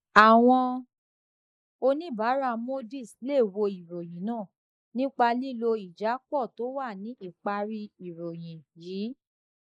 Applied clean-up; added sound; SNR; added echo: neural mask model Resemble Enhance denoiser.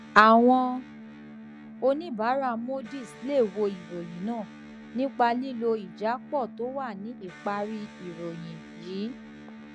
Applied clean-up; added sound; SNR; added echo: none; Electric guitar; 17 dB; none.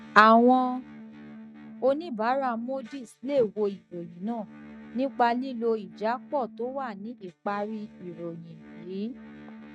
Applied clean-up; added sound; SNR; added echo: neural mask model RNNoise.